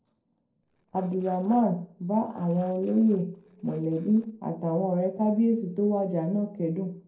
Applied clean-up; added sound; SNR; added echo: neural separator model SepFormer DNS4.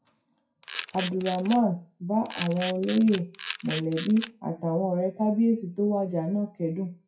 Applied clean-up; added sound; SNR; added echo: classical method WPE with log-MMSE.